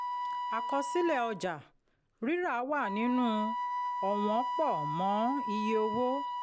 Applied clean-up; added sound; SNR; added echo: none; Wind instrument, woodwind instrument; 3 dB; none.